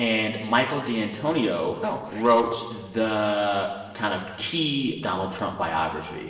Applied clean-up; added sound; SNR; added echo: neural separator model SepFormer DNS4.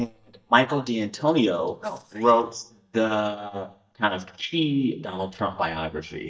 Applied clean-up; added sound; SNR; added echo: neural mask model DeepFilterNet 3.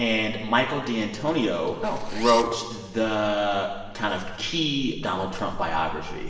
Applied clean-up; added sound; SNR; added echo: none; Zipper (clothing); 13 dB; reverberation time 1.3 s.